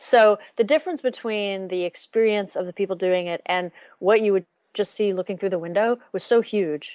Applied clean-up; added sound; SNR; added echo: none; none; none; none.